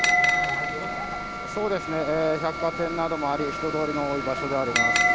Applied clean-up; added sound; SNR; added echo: none; Bell; 1 dB; none.